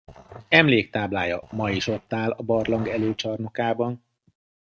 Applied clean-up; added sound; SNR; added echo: neural mask model RNNoise.